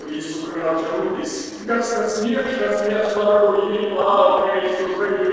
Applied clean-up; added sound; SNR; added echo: neural separator model SepFormer DNS4.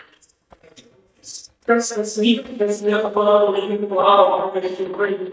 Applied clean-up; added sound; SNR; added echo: neural mask model DeepFilterNet 3.